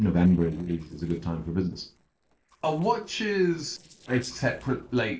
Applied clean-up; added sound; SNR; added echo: neural separator model SepFormer DNS4.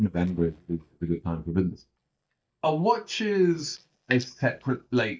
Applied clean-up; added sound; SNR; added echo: neural mask model DeepFilterNet 3.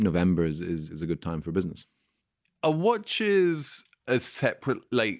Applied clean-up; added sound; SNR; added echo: none; none; none; none.